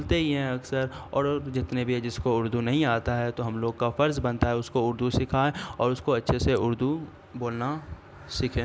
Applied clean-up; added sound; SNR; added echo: none; none; none; none.